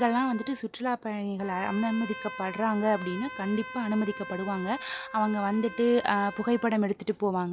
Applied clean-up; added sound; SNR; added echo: none; Trumpet; 14 dB; none.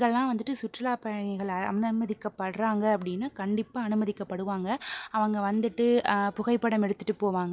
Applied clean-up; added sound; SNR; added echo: none; none; none; none.